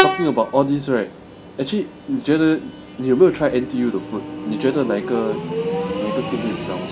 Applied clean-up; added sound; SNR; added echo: none; Train; 5 dB; none.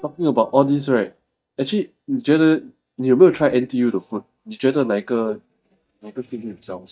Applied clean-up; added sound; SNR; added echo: neural mask model DeepFilterNet 3.